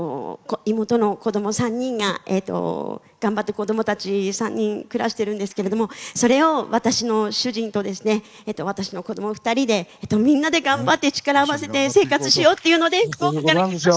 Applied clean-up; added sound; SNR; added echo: neural mask model Resemble Enhance denoiser.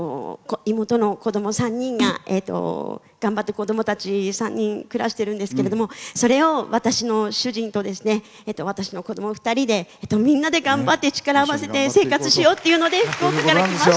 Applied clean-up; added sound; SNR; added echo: none; Snare drum; 6 dB; none.